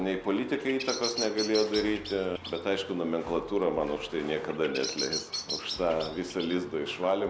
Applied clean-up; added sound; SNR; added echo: none; Bird vocalization, bird call, bird song; 10 dB; none.